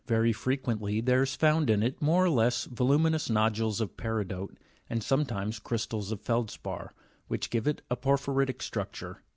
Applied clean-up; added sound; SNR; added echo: none; none; none; none.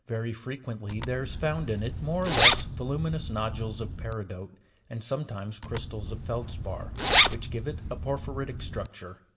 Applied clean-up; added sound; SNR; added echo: none; Zipper (clothing); -4 dB; reverberation time 0.7 s.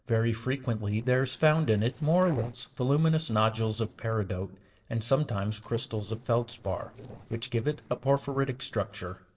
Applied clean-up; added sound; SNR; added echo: neural separator model SepFormer DNS4.